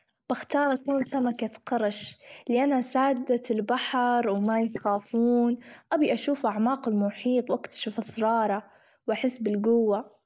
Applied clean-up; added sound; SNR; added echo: neural mask model Resemble Enhance denoiser.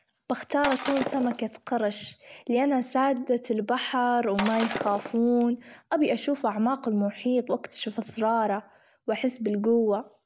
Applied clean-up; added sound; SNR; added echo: none; Shatter; 9 dB; none.